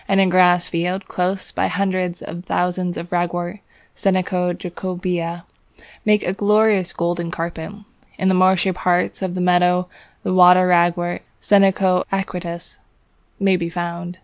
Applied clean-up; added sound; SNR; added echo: none; none; none; none.